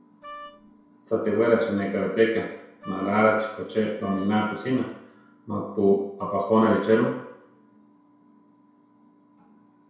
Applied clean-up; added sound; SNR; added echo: none; Wind instrument, woodwind instrument; 18 dB; reverberation time 0.7 s.